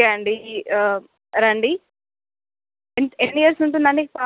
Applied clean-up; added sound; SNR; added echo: none; none; none; none.